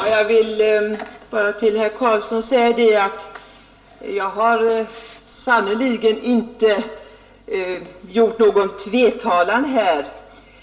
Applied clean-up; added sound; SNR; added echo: none; none; none; reverberation time 0.4 s.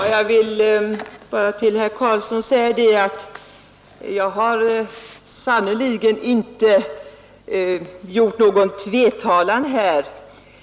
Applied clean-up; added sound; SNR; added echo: none; none; none; none.